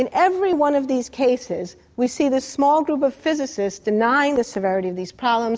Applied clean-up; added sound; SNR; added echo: none; none; none; none.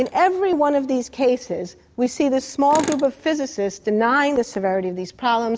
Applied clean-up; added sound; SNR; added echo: none; Tools; 19 dB; none.